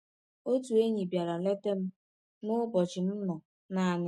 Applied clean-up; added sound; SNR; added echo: none; none; none; none.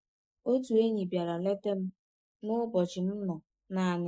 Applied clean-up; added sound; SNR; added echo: neural mask model Resemble Enhance denoiser.